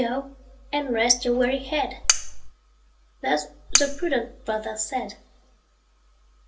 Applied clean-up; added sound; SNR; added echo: none; Cutlery, silverware; -4 dB; reverberation time 0.2 s.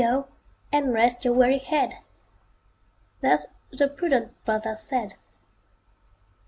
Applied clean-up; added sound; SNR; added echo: none; none; none; none.